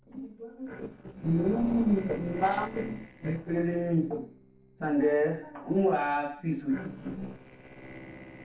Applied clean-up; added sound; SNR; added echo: neural separator model SepFormer DNS4.